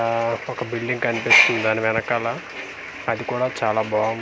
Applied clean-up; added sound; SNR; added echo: none; none; none; none.